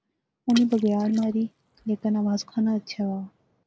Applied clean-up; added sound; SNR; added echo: neural mask model Resemble Enhance denoiser.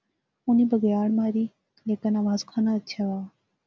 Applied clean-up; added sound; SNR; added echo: none; none; none; none.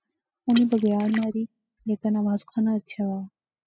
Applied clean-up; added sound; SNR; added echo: classical method spectral subtraction.